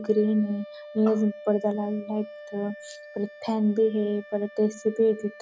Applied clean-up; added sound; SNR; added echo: none; Wind instrument, woodwind instrument; 18 dB; none.